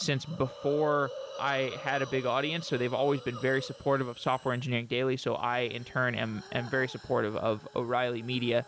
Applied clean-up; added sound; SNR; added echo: none; Hiss; 16 dB; none.